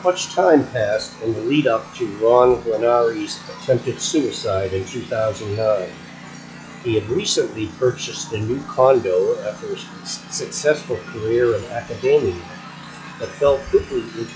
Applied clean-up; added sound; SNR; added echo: classical method log-MMSE.